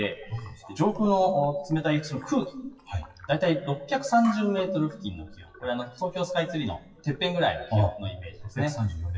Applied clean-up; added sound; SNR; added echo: classical method WPE with log-MMSE.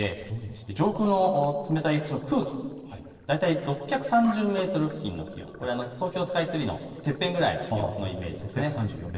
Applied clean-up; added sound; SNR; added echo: neural separator model SepFormer DNS4.